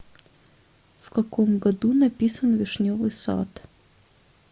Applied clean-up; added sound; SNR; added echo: none; none; none; none.